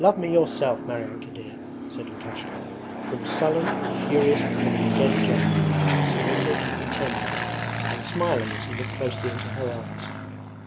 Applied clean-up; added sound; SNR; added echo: none; Fixed-wing aircraft, airplane; -1 dB; none.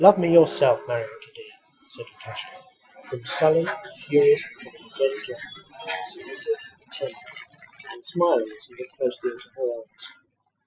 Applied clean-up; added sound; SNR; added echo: classical method Wiener filter.